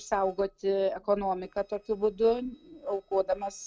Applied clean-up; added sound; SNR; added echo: neural separator model SepFormer DNS4.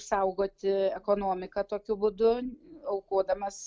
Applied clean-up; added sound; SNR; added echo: none; none; none; none.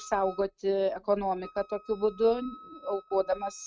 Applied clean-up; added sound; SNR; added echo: neural mask model RNNoise.